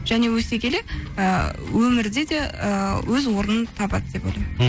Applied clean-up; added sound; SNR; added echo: none; none; none; none.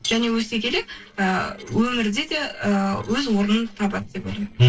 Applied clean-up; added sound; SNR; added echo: neural separator model SepFormer DNS4.